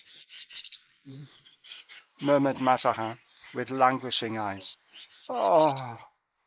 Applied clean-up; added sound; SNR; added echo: neural mask model Resemble Enhance denoiser.